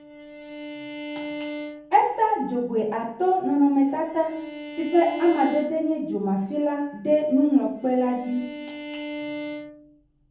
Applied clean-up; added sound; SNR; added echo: none; Bowed string instrument; 13 dB; reverberation time 0.7 s.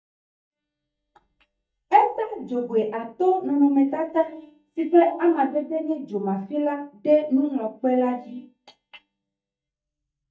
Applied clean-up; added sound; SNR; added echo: neural mask model DeepFilterNet 3.